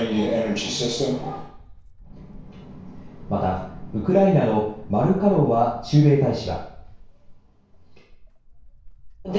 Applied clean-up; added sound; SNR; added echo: none; Walk, footsteps; 19 dB; reverberation time 0.6 s.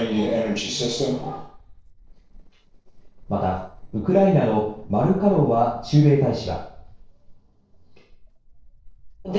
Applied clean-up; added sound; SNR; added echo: neural separator model SepFormer DNS4.